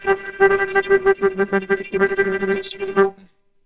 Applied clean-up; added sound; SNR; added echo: neural separator model SepFormer WHAMR!.